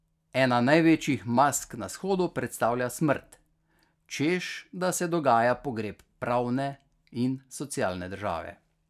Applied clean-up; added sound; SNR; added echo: none; none; none; none.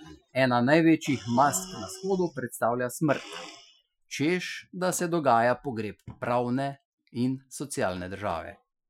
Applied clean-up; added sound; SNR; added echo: classical method Wiener filter.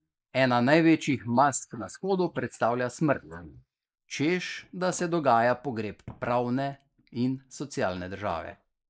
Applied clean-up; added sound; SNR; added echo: neural mask model Resemble Enhance denoiser.